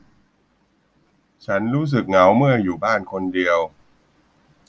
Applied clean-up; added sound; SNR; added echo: none; none; none; none.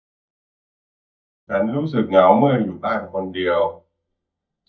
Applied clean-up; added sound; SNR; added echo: neural mask model DeepFilterNet 3.